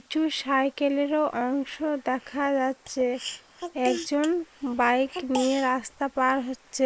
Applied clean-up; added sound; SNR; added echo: neural mask model Resemble Enhance denoiser.